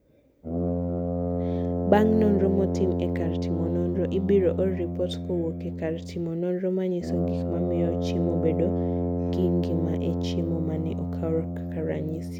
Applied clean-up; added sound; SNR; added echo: none; Brass instrument; 0 dB; none.